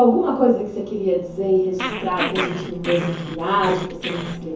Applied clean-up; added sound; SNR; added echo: none; Growling; 8 dB; reverberation time 0.7 s.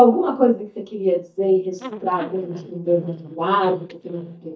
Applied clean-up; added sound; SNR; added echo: neural mask model DeepFilterNet 3.